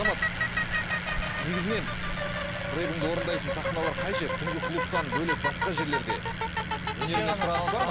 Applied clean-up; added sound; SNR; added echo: none; Bicycle; -4 dB; none.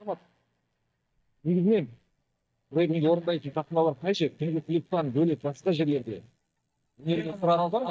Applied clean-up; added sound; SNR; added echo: neural mask model DeepFilterNet 3.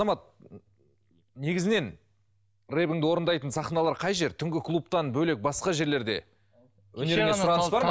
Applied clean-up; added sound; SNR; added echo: none; none; none; none.